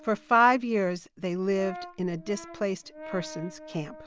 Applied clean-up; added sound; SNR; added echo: none; Brass instrument; 17 dB; none.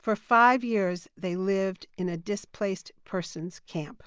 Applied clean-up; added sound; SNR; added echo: none; none; none; none.